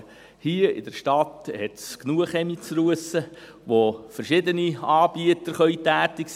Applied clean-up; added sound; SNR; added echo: none; none; none; none.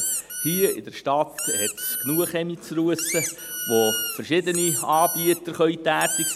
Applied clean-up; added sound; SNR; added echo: none; Squeak; 5 dB; none.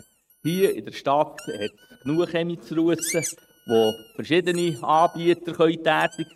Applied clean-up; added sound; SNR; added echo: neural mask model RNNoise.